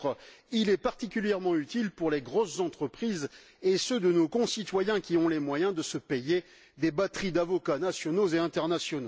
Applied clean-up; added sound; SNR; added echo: none; none; none; none.